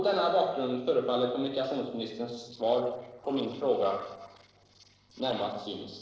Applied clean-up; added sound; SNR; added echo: neural separator model SepFormer DNS4.